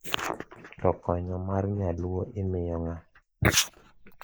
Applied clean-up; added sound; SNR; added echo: neural mask model Resemble Enhance denoiser.